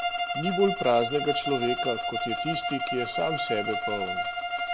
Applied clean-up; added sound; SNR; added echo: none; Bowed string instrument; 1 dB; none.